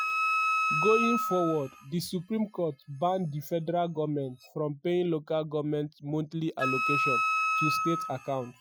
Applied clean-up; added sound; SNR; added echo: classical method Wiener filter.